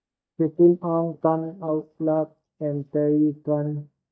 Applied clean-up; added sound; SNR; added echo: neural mask model DeepFilterNet 3.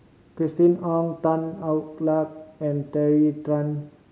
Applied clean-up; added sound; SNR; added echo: none; none; none; none.